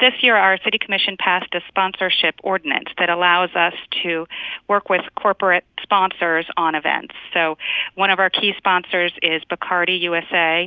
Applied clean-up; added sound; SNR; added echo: none; none; none; none.